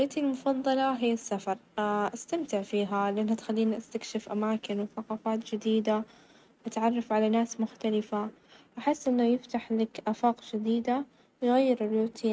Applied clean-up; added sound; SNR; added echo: none; none; none; none.